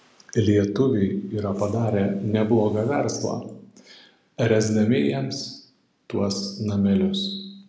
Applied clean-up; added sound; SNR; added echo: none; none; none; none.